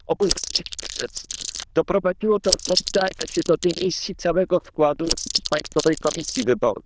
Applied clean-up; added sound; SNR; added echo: neural diffusion model UNIVERSE++.